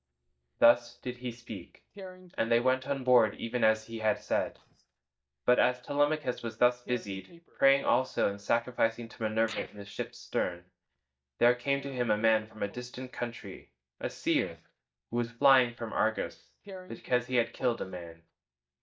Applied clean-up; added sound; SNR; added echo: neural mask model DeepFilterNet 3.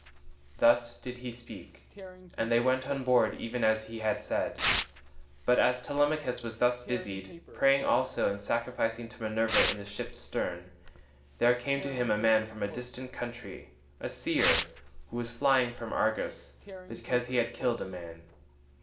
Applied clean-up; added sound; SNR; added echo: none; Tearing; 8 dB; reverberation time 0.5 s.